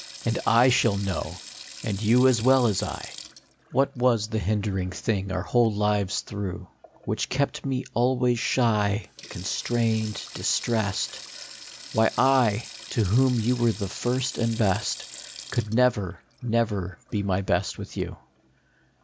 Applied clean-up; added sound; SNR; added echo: none; Sink (filling or washing); 18 dB; none.